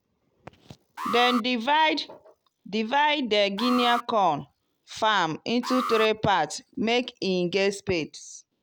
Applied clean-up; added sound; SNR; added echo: none; Alarm; 9 dB; none.